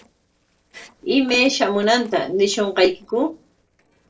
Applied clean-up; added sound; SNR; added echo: neural separator model SepFormer DNS4.